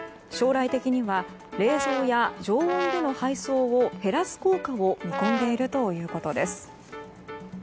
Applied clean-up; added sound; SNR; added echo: none; Brass instrument; 5 dB; none.